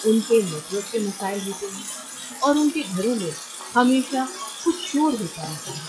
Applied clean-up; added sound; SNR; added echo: classical method log-MMSE.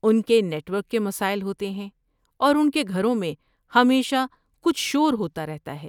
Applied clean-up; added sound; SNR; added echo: none; none; none; none.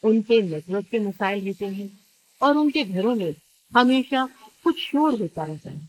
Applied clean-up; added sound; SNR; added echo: neural mask model Resemble Enhance denoiser.